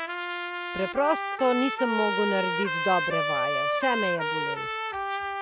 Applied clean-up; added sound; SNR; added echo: none; Trumpet; 0 dB; none.